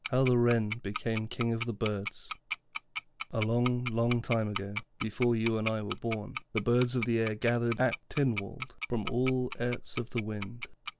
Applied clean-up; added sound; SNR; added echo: none; Tick-tock; 10 dB; none.